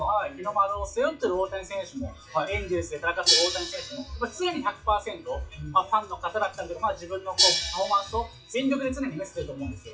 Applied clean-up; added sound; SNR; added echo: classical method WPE with log-MMSE.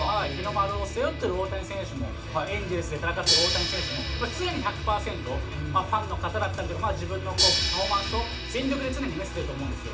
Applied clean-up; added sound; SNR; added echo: none; Crash cymbal; 4 dB; reverberation time 0.3 s.